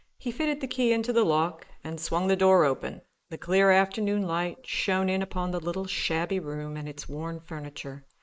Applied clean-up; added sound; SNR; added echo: neural mask model Resemble Enhance denoiser.